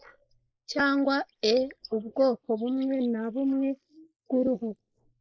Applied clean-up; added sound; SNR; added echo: neural mask model Resemble Enhance denoiser.